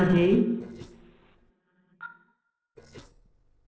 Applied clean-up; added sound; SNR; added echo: neural separator model SepFormer DNS4.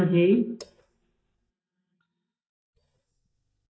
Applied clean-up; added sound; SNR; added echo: neural mask model DeepFilterNet 3.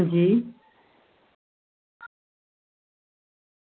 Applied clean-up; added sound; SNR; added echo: none; none; none; none.